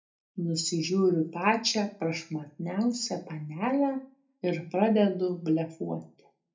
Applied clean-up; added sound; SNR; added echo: none; none; none; reverberation time 0.3 s.